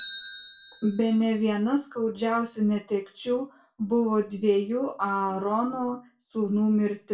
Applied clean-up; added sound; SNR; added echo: none; Bicycle; 13 dB; reverberation time 0.3 s.